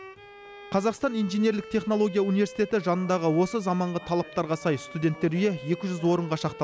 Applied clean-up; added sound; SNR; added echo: none; Bowed string instrument; 18 dB; none.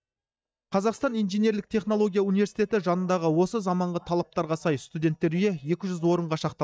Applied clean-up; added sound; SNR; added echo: neural mask model DeepFilterNet 3.